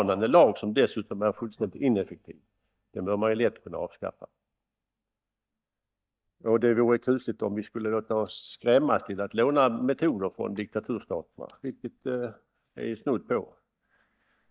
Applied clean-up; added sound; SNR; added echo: neural mask model DeepFilterNet 3.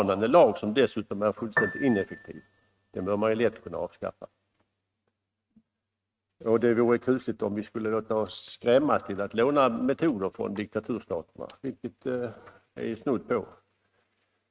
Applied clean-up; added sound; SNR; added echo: neural mask model RNNoise.